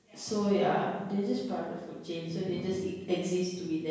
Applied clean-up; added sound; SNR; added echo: none; none; none; reverberation time 1.0 s.